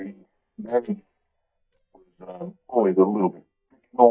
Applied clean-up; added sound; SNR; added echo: neural mask model DeepFilterNet 3.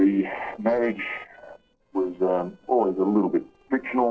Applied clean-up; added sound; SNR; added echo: neural separator model SepFormer DNS4.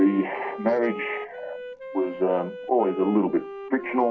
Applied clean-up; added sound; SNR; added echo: none; Wind instrument, woodwind instrument; 11 dB; reverberation time 0.3 s.